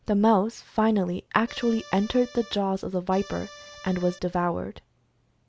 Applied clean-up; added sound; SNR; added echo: none; Accordion; 19 dB; none.